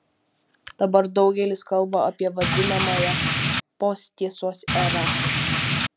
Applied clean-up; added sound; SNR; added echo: none; Rain; -4 dB; none.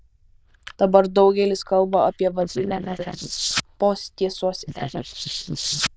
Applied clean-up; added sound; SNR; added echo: neural diffusion model UNIVERSE++.